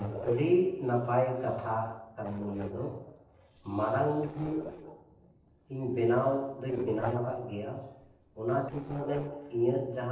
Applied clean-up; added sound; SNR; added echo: neural separator model SepFormer DNS4.